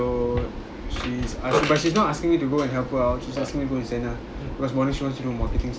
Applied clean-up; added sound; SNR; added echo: none; none; none; none.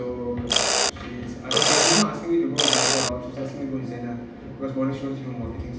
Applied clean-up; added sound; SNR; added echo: none; Mechanisms; -4 dB; reverberation time 0.8 s.